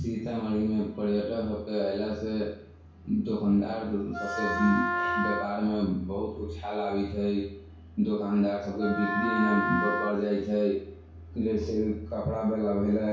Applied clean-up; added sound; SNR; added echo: none; Wind instrument, woodwind instrument; 2 dB; reverberation time 0.6 s.